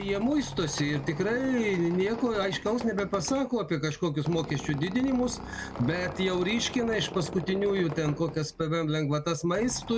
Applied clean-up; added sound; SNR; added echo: none; Squeak; 12 dB; none.